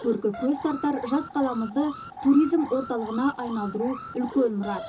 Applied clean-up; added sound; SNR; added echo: none; Alarm; 13 dB; reverberation time 0.2 s.